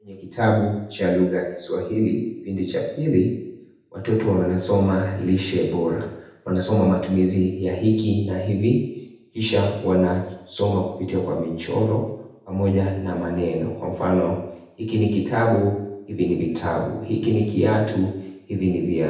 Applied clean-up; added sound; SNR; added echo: none; none; none; reverberation time 0.8 s.